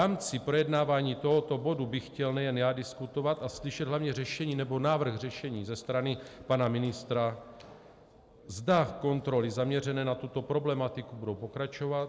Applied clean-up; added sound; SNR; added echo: none; none; none; none.